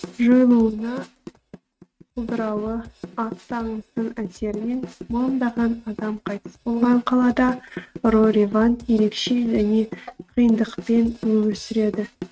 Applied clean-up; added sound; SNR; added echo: neural mask model RNNoise.